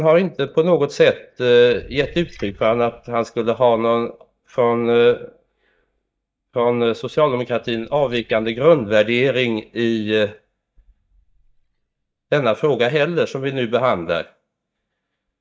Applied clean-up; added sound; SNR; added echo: neural mask model DeepFilterNet 3.